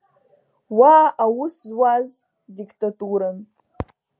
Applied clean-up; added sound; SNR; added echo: none; none; none; none.